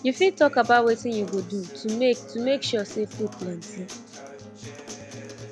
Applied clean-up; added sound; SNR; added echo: none; Acoustic guitar; 15 dB; none.